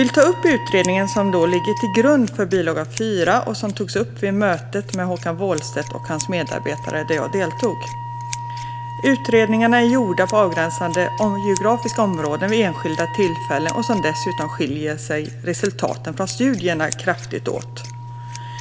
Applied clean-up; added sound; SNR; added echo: none; Wind instrument, woodwind instrument + Scissors; 9 dB; none.